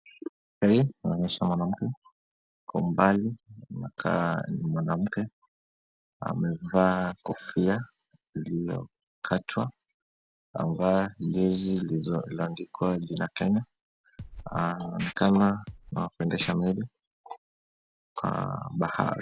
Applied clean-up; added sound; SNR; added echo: none; Scratching (performance technique); 16 dB; none.